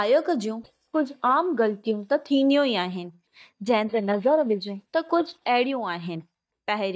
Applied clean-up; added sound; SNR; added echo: neural mask model DeepFilterNet 3.